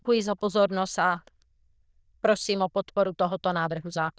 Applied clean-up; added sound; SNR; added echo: neural diffusion model UNIVERSE++.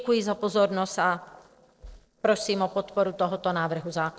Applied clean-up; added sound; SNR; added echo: neural separator model SepFormer DNS4.